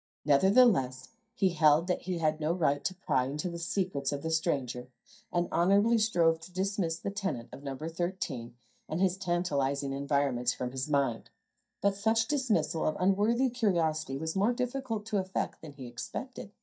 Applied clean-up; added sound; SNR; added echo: neural mask model DeepFilterNet 3.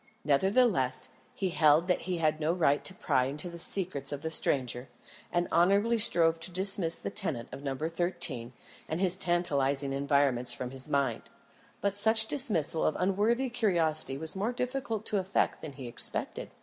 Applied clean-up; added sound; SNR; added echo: none; none; none; none.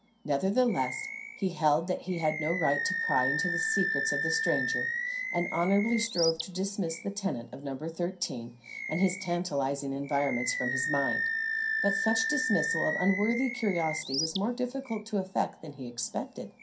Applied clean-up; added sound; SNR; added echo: none; Animal; 4 dB; reverberation time 0.3 s.